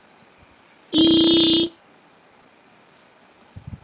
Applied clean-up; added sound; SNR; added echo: none; none; none; none.